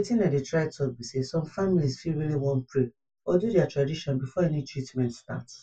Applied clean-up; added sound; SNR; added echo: none; none; none; reverberation time 0.1 s.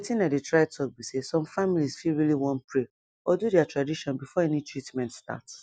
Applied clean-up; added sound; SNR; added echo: none; none; none; none.